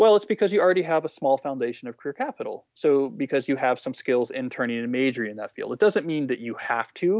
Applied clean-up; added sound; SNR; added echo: none; none; none; none.